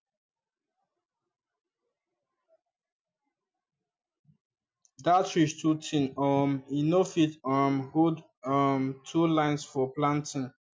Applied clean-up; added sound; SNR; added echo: none; none; none; none.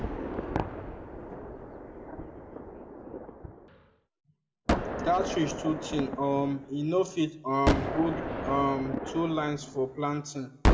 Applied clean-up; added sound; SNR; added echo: none; Gunshot, gunfire; 1 dB; reverberation time 0.8 s.